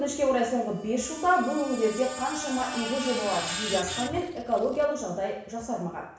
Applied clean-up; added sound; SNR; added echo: none; Screech; 10 dB; reverberation time 0.7 s.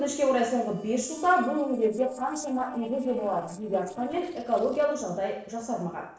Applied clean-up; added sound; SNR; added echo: neural separator model SepFormer DNS4.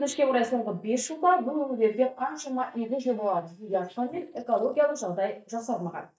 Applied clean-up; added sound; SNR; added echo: neural mask model DeepFilterNet 3.